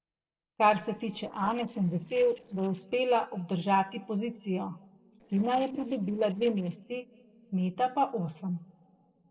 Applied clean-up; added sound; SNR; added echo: neural separator model SepFormer DNS4.